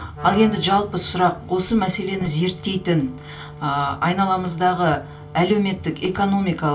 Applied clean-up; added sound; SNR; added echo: none; Wind instrument, woodwind instrument; 18 dB; reverberation time 0.2 s.